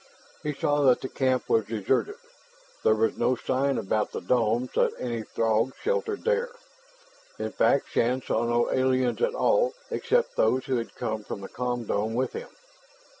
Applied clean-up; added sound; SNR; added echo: none; none; none; none.